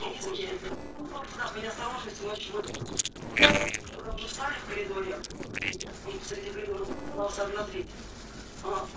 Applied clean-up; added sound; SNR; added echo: neural separator model SepFormer DNS4.